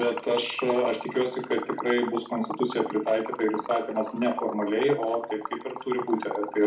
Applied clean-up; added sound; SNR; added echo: none; Liquid; 10 dB; reverberation time 0.4 s.